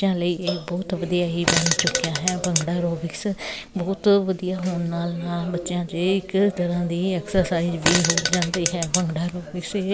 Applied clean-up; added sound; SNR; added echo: none; Fart; 2 dB; none.